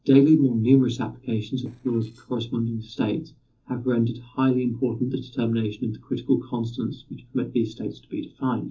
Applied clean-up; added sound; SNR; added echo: neural separator model SepFormer DNS4.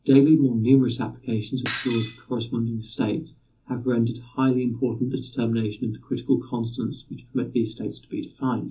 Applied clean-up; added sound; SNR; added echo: none; Shatter; 11 dB; reverberation time 0.3 s.